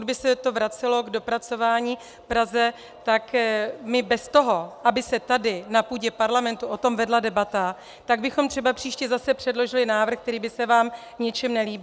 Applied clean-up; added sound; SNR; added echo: none; none; none; none.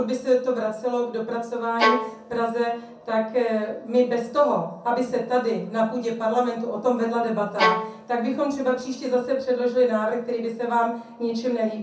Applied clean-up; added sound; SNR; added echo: none; Bowed string instrument; 1 dB; reverberation time 0.6 s.